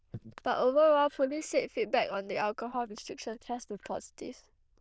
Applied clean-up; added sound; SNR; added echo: neural diffusion model UNIVERSE++.